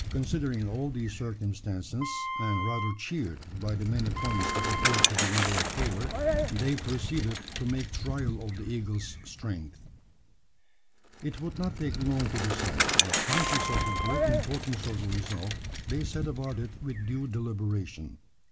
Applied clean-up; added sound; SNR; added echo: none; Bicycle + Wind instrument, woodwind instrument; 0 dB; none.